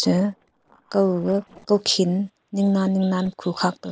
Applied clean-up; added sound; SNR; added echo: neural separator model SepFormer DNS4.